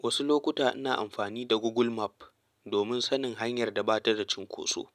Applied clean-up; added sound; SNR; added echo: none; none; none; none.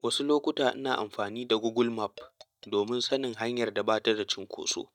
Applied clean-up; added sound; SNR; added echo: neural mask model DeepFilterNet 3.